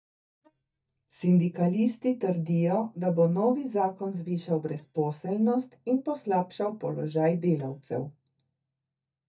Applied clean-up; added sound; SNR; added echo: neural mask model DeepFilterNet 3.